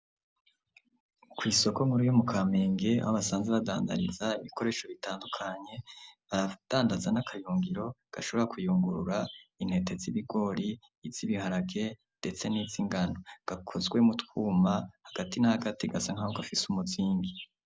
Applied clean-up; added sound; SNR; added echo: none; none; none; none.